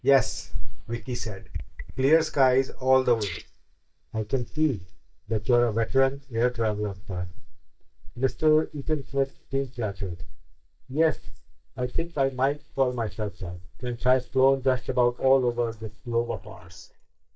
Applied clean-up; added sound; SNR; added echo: neural mask model DeepFilterNet 3.